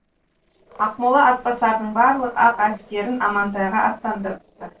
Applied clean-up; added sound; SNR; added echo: neural separator model SepFormer DNS4.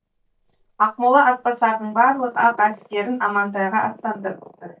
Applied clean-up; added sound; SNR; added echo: neural mask model DeepFilterNet 3.